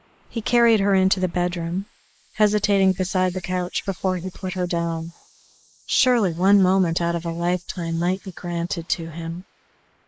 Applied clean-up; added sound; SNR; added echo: neural mask model Resemble Enhance denoiser.